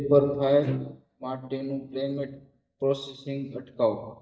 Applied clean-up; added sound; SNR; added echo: neural mask model DeepFilterNet 3.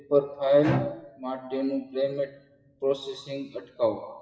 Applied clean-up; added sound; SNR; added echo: classical method WPE with log-MMSE.